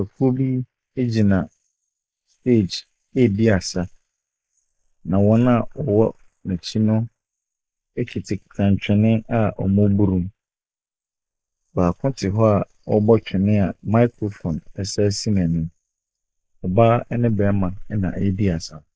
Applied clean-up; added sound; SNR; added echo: neural mask model Resemble Enhance denoiser.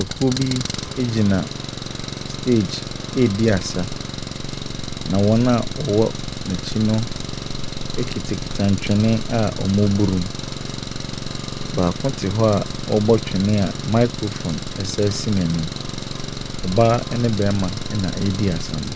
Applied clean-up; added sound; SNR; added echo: none; Tick-tock + Engine; 6 dB; none.